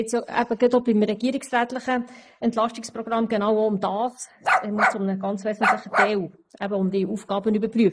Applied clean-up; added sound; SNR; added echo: neural mask model Resemble Enhance denoiser.